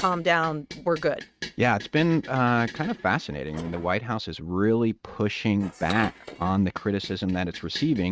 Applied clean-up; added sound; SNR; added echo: neural mask model RNNoise.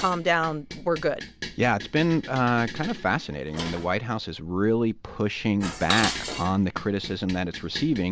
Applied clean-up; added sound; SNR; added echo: none; Dishes, pots, and pans; 11 dB; none.